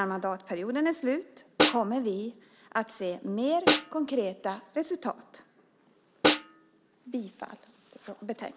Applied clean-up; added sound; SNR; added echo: none; Snare drum; -1 dB; none.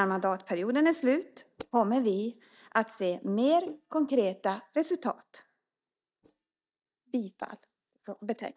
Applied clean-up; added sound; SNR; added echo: neural mask model DeepFilterNet 3.